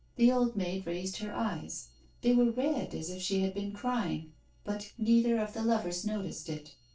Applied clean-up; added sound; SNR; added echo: neural separator model SepFormer DNS4.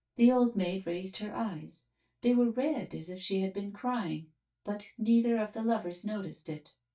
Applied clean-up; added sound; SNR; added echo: neural mask model DeepFilterNet 3.